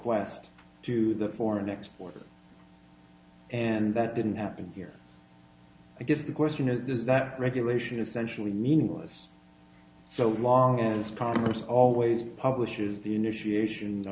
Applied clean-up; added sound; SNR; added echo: none; none; none; none.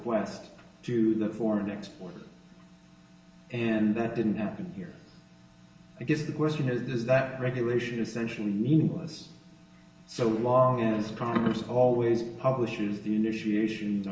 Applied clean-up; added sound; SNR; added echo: none; none; none; reverberation time 1.1 s.